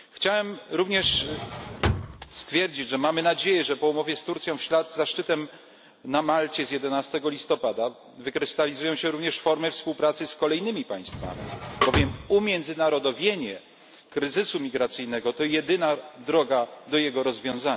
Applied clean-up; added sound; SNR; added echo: none; Drawer open or close + Snare drum; 4 dB; none.